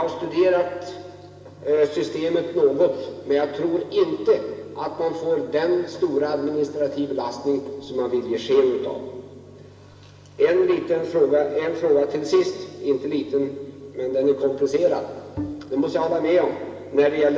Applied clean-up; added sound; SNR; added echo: none; Bowed string instrument; 14 dB; reverberation time 2.6 s.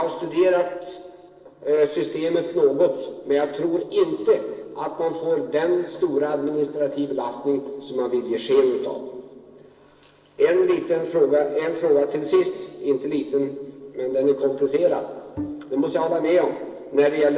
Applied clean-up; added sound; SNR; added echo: neural separator model SepFormer DNS4.